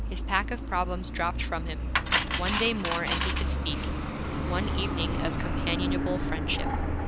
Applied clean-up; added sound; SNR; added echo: none; Truck + Cutlery, silverware; -4 dB; none.